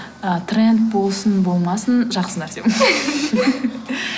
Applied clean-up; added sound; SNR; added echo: none; none; none; none.